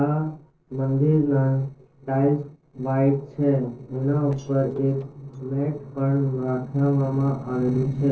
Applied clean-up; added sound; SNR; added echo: neural separator model SepFormer DNS4.